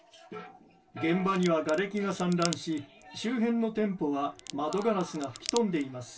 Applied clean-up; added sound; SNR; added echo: none; Crack; 13 dB; reverberation time 0.2 s.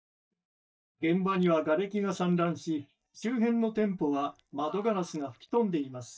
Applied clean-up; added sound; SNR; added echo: neural mask model DeepFilterNet 3.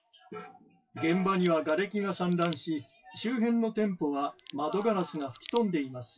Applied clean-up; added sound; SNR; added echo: classical method WPE with log-MMSE.